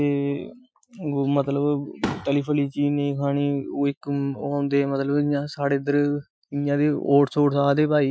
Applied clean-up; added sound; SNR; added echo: classical method Wiener filter.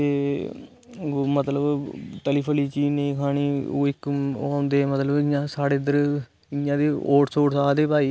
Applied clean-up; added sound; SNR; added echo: none; none; none; none.